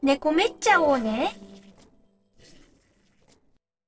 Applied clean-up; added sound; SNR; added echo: neural separator model SepFormer DNS4.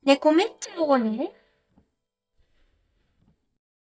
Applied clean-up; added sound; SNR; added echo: neural mask model DeepFilterNet 3.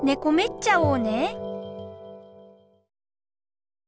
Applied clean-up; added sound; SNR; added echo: none; none; none; none.